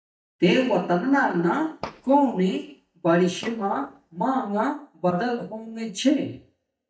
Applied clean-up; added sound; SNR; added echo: neural mask model DeepFilterNet 3.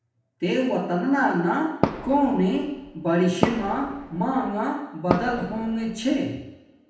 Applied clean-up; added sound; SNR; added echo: none; Fireworks; 6 dB; reverberation time 0.9 s.